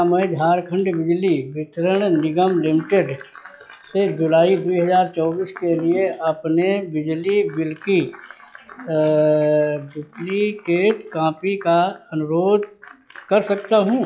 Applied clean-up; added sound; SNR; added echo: classical method log-MMSE.